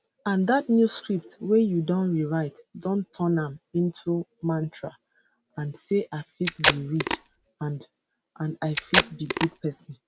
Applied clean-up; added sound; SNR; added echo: none; Packing tape, duct tape; -1 dB; none.